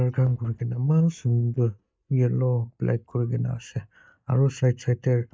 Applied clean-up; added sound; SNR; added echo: neural mask model DeepFilterNet 3.